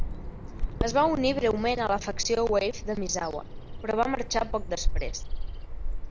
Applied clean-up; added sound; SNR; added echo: none; Bird vocalization, bird call, bird song; 2 dB; none.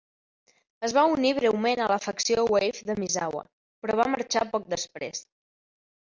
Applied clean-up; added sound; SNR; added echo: none; none; none; none.